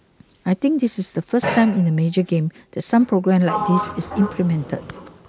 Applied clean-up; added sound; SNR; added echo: none; Sliding door; 11 dB; none.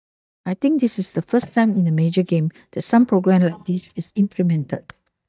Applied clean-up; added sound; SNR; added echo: neural mask model DeepFilterNet 3.